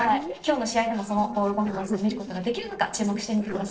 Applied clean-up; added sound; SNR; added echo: neural separator model SepFormer DNS4.